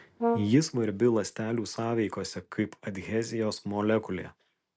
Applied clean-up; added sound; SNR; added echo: none; Brass instrument; 3 dB; none.